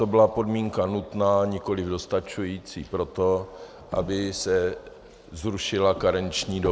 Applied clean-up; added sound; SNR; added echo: none; none; none; none.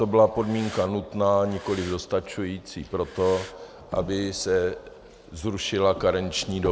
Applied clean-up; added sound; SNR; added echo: none; Breathing; 19 dB; none.